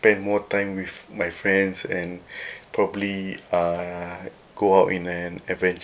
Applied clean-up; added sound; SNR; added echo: none; none; none; none.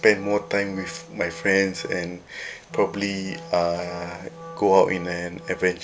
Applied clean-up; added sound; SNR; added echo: none; Wind instrument, woodwind instrument; 17 dB; none.